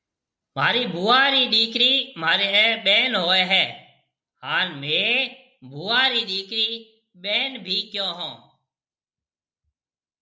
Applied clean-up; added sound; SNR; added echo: none; none; none; none.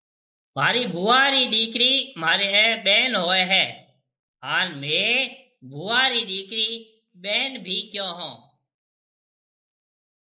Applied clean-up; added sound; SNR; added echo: neural mask model Resemble Enhance denoiser.